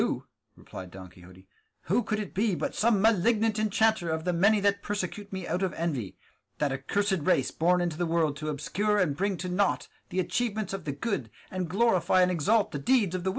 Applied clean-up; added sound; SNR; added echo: none; none; none; none.